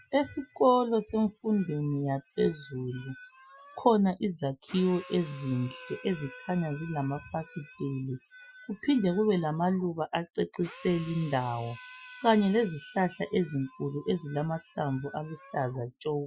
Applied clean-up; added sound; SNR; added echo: classical method Wiener filter.